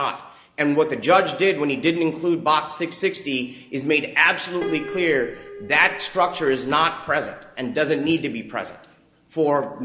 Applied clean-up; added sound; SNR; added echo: none; Piano; 15 dB; reverberation time 1.2 s.